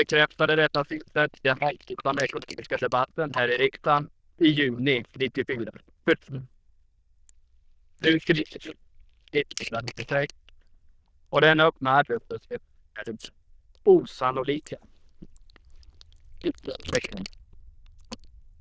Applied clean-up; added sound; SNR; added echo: neural diffusion model UNIVERSE++.